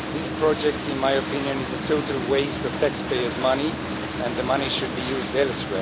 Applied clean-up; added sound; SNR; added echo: none; Boat, Water vehicle; 3 dB; none.